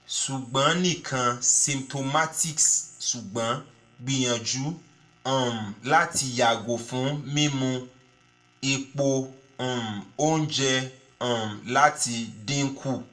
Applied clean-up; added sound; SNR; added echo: none; none; none; reverberation time 0.3 s.